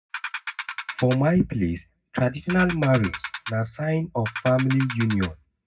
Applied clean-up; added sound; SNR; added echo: none; Ratchet, pawl; 8 dB; reverberation time 0.4 s.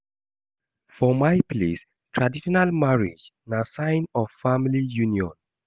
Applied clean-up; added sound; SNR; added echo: none; none; none; none.